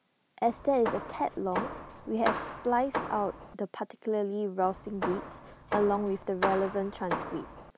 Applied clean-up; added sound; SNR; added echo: none; Hammer; 6 dB; none.